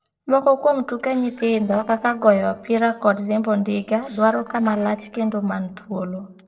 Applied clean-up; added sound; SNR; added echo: neural separator model SepFormer DNS4.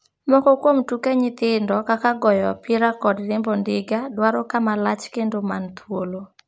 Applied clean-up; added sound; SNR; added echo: none; none; none; none.